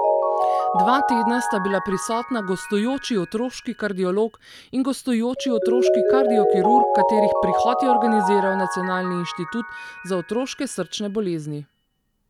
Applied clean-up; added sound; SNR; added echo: none; Mallet percussion; -1 dB; none.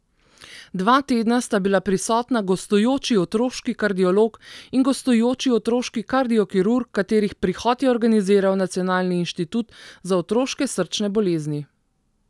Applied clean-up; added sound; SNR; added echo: none; none; none; none.